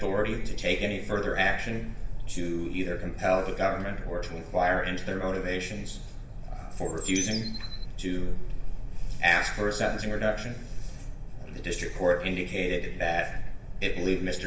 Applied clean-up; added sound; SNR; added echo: none; Bird; 9 dB; reverberation time 0.9 s.